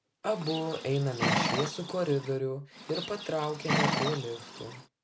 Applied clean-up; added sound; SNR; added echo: none; Livestock, farm animals, working animals; 1 dB; none.